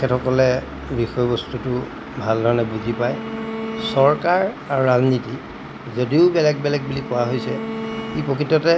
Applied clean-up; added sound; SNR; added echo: none; Bowed string instrument; 13 dB; none.